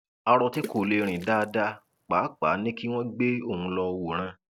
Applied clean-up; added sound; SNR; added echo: none; Water / Splash, splatter; 19 dB; none.